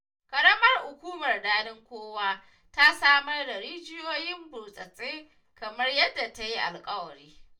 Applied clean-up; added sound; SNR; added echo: none; none; none; reverberation time 0.2 s.